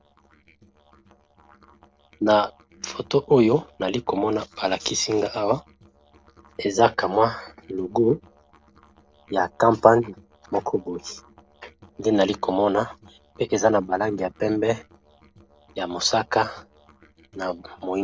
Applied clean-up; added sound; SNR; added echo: neural separator model SepFormer DNS4.